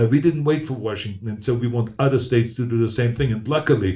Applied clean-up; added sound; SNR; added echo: none; none; none; reverberation time 0.3 s.